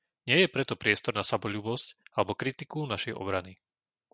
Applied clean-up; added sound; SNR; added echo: none; none; none; none.